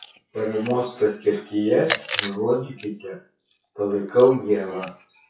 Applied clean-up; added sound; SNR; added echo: classical method WPE with log-MMSE.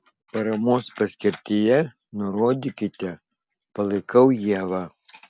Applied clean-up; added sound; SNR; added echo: none; none; none; none.